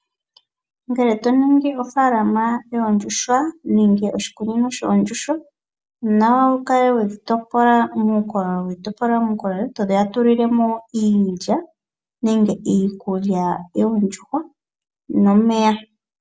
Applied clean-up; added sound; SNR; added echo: none; none; none; none.